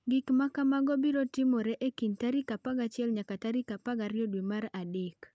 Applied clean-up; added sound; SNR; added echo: none; none; none; none.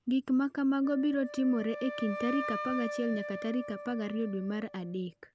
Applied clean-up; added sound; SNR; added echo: none; Wind instrument, woodwind instrument; 9 dB; none.